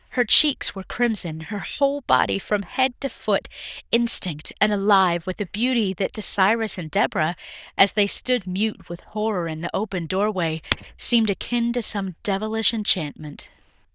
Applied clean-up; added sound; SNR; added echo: neural diffusion model UNIVERSE++.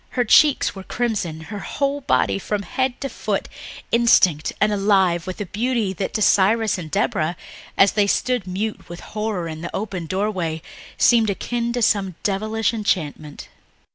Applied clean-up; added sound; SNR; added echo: none; none; none; none.